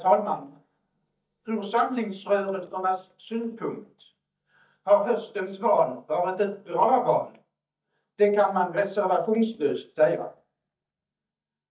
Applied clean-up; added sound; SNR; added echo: neural mask model DeepFilterNet 3.